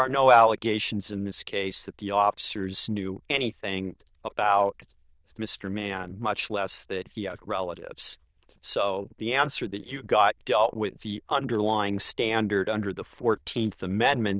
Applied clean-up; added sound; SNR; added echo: neural diffusion model UNIVERSE++.